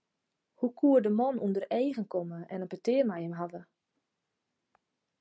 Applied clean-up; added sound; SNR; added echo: none; none; none; none.